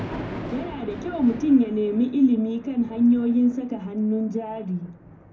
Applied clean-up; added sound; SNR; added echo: none; Thunder; 15 dB; reverberation time 0.3 s.